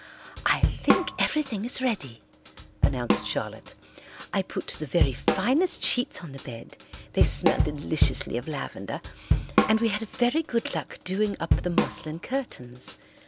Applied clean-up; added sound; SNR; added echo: none; Drum / Drum kit; 0 dB; none.